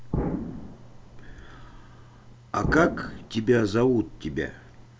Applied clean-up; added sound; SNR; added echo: none; Explosion; 7 dB; none.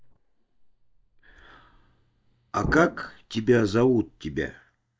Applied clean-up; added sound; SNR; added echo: neural mask model DeepFilterNet 3.